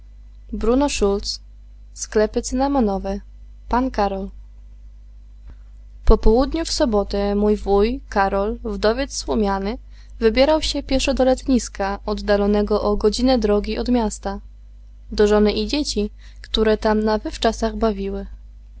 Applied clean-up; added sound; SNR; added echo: none; none; none; none.